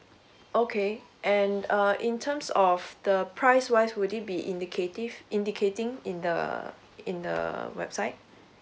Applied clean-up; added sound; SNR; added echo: none; none; none; none.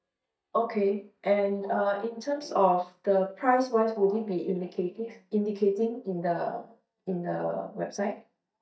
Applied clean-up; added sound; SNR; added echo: neural mask model DeepFilterNet 3.